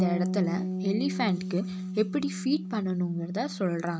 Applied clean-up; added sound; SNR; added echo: none; Bass guitar; 3 dB; none.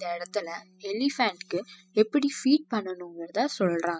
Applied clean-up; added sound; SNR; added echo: classical method spectral subtraction.